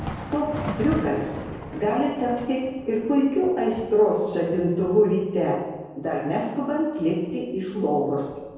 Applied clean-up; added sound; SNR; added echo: none; Thunder; 13 dB; reverberation time 1.2 s.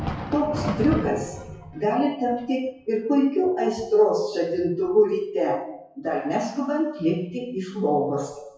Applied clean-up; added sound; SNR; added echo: classical method WPE with log-MMSE.